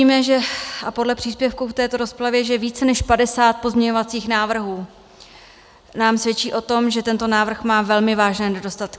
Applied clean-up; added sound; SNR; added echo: none; none; none; none.